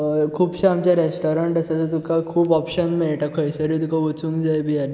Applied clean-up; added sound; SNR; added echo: none; none; none; none.